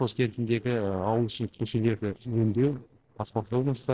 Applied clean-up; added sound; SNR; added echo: neural separator model SepFormer DNS4.